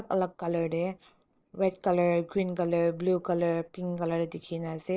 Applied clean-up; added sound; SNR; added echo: neural separator model SepFormer DNS4.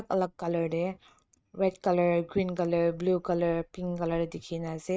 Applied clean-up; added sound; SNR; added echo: neural mask model RNNoise.